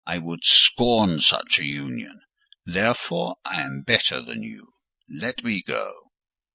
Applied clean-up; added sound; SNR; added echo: neural mask model DeepFilterNet 3.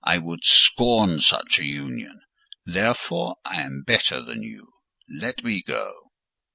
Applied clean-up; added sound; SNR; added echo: none; none; none; none.